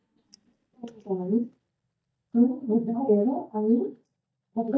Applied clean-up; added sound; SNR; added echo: neural mask model DeepFilterNet 3.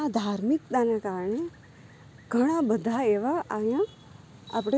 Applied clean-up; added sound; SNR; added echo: none; none; none; none.